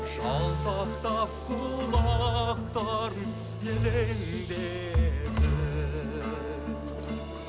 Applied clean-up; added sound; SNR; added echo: none; Brass instrument + Toilet flush; 18 dB; none.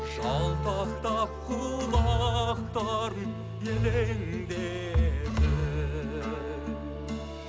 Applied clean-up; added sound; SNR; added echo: none; none; none; none.